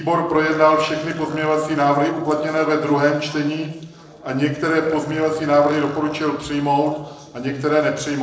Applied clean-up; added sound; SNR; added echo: neural separator model SepFormer DNS4.